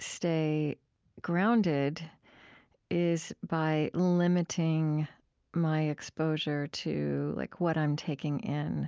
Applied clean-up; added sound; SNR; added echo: none; none; none; none.